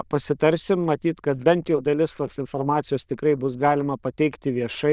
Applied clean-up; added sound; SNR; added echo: neural diffusion model UNIVERSE++.